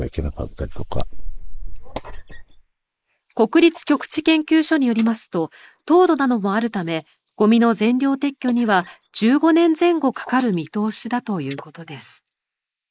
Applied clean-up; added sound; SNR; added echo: neural mask model Resemble Enhance denoiser.